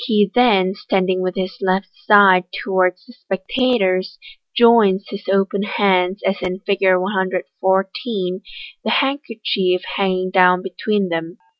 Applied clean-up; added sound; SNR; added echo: none; none; none; none.